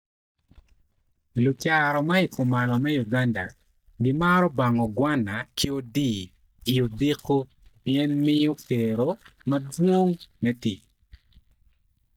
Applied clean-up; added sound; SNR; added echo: neural mask model DeepFilterNet 3.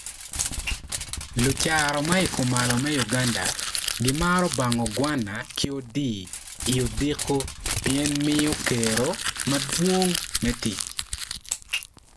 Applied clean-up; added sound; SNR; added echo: none; Crumpling, crinkling; 4 dB; none.